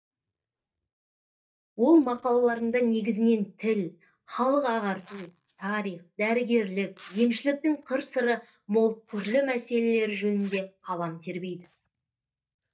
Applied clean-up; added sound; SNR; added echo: neural mask model DeepFilterNet 3.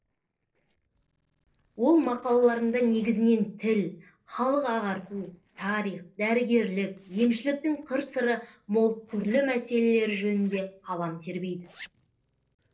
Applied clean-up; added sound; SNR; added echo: neural separator model SepFormer DNS4.